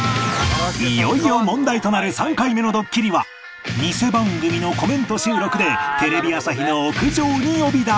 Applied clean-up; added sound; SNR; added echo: none; none; none; none.